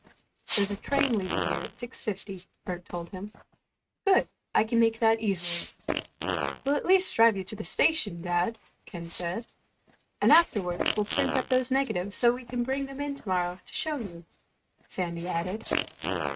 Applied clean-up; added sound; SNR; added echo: neural mask model RNNoise.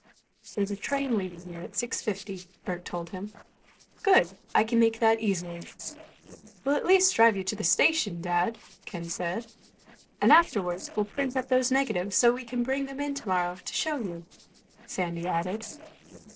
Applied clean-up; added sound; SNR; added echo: neural separator model SepFormer DNS4.